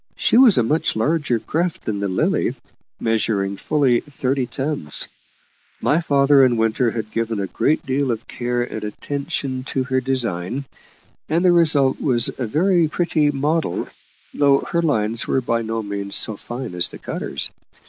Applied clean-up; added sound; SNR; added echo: neural mask model Resemble Enhance denoiser.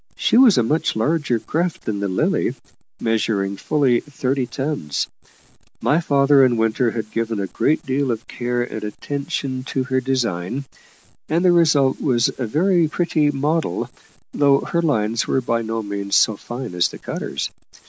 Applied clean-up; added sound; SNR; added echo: none; none; none; none.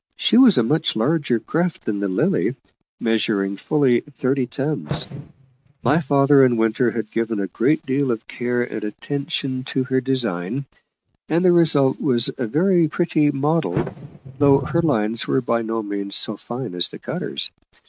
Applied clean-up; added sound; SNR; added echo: neural mask model RNNoise.